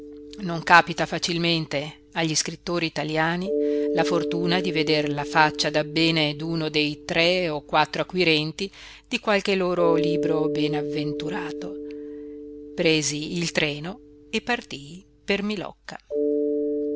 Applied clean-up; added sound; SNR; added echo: none; Mallet percussion; 6 dB; none.